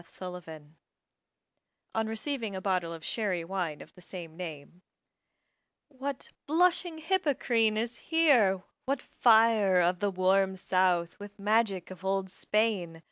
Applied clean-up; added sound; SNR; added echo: none; none; none; none.